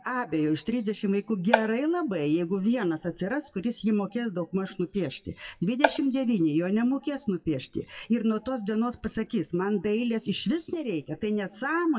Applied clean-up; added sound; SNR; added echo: classical method WPE with log-MMSE.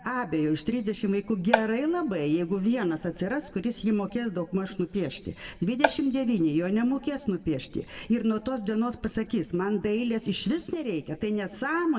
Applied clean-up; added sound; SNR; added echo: none; Marimba, xylophone; 4 dB; reverberation time 1.0 s.